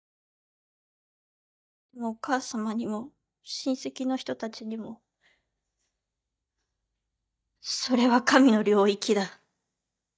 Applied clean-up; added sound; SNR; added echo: neural mask model DeepFilterNet 3.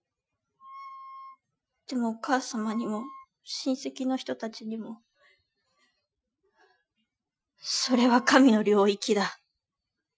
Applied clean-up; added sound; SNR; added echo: classical method Wiener filter.